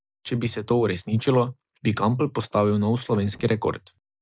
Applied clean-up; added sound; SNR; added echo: neural mask model Resemble Enhance denoiser.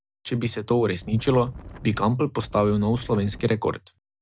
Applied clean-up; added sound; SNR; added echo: none; Wind; 16 dB; none.